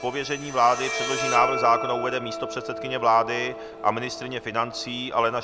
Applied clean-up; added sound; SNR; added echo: none; Bowed string instrument; 7 dB; none.